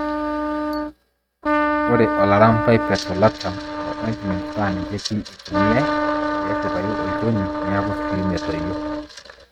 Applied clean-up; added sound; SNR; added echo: neural mask model RNNoise.